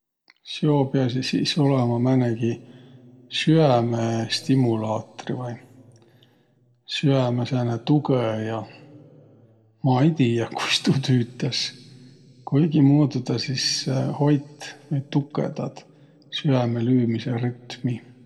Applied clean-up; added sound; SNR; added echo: none; none; none; reverberation time 1.5 s.